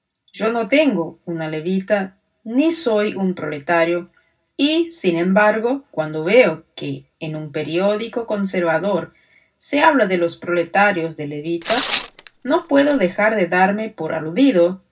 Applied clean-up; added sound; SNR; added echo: none; Tearing; 11 dB; reverberation time 0.4 s.